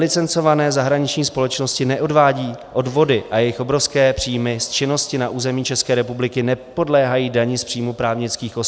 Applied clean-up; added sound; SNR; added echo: none; none; none; none.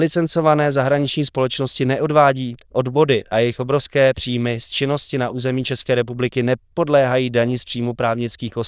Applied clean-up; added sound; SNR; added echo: neural diffusion model UNIVERSE++.